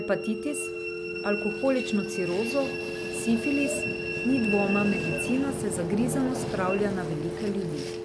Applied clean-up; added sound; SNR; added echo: none; Train + Telephone; 3 dB; none.